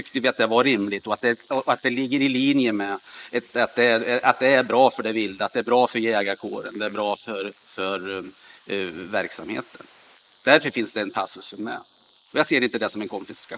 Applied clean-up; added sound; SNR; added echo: neural mask model Resemble Enhance denoiser.